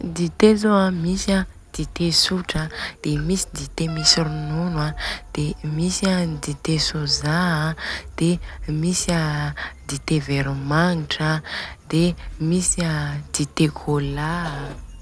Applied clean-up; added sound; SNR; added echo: none; Wind instrument, woodwind instrument; 19 dB; none.